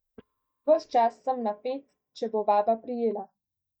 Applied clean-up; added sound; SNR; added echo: neural mask model DeepFilterNet 3.